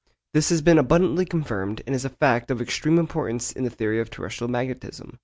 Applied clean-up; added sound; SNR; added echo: none; none; none; none.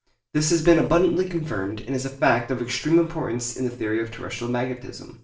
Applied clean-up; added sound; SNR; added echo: neural separator model SepFormer DNS4.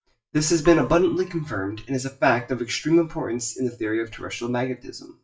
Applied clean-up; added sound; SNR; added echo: classical method WPE with log-MMSE.